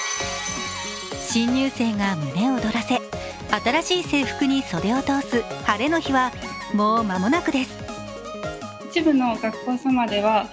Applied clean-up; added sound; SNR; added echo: none; none; none; none.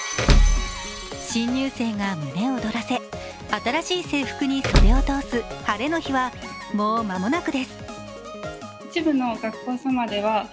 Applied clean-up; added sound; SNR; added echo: none; Door / Car; -4 dB; none.